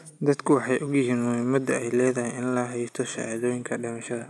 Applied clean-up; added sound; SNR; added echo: none; none; none; none.